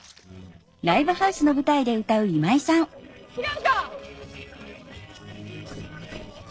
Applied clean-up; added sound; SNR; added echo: neural separator model SepFormer DNS4.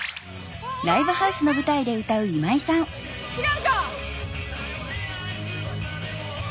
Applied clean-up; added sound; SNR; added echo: none; none; none; none.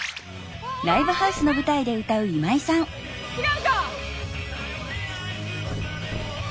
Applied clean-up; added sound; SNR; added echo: none; Thump, thud; 17 dB; none.